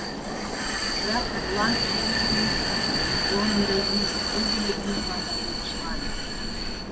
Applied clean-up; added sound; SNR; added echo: none; Vehicle; -5 dB; none.